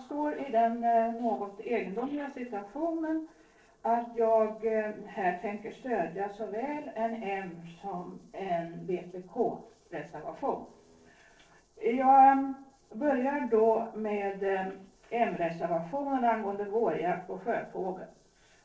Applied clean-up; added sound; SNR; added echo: neural separator model SepFormer DNS4.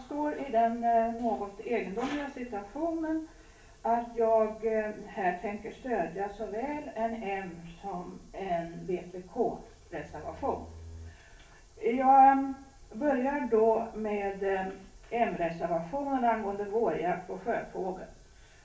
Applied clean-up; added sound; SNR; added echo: none; Bowed string instrument; 19 dB; reverberation time 0.3 s.